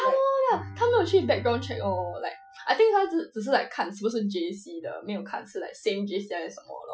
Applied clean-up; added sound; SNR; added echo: classical method Wiener filter.